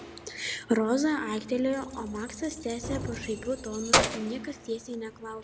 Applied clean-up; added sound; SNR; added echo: none; Keys jangling; 3 dB; none.